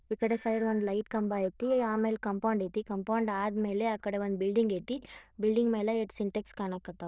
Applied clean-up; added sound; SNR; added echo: neural diffusion model UNIVERSE++.